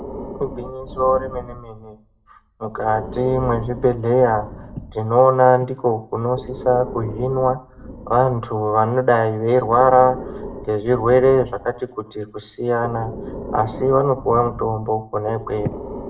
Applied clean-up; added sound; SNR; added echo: none; Breathing; 15 dB; reverberation time 0.4 s.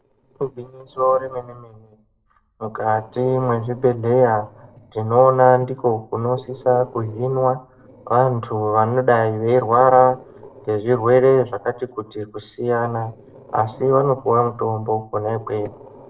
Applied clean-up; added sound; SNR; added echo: neural separator model SepFormer DNS4.